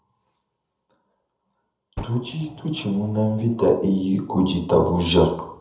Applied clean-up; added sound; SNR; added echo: none; Fire; 18 dB; reverberation time 0.7 s.